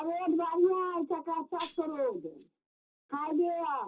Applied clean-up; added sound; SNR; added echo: none; Tambourine; 1 dB; reverberation time 0.2 s.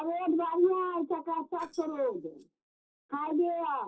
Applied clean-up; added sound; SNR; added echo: neural separator model SepFormer DNS4.